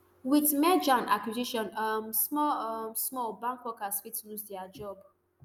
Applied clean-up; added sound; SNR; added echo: none; none; none; none.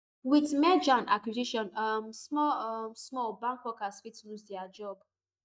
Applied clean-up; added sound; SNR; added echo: neural mask model DeepFilterNet 3.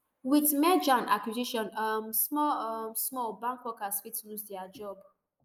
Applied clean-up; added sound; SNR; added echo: neural mask model Resemble Enhance denoiser.